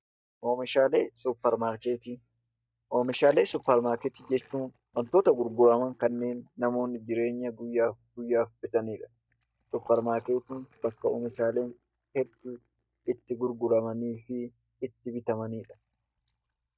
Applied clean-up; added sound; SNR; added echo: neural mask model DeepFilterNet 3.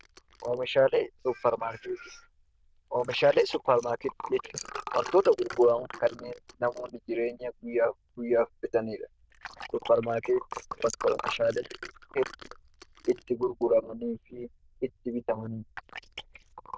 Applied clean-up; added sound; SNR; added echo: neural diffusion model UNIVERSE++.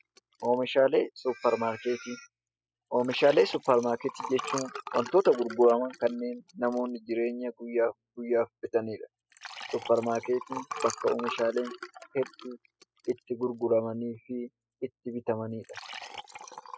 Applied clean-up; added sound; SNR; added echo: classical method spectral subtraction.